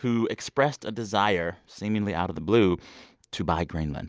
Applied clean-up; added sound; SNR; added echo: none; none; none; none.